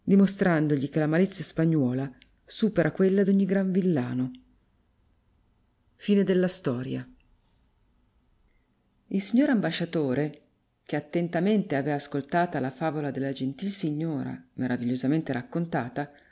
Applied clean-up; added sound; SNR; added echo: none; none; none; none.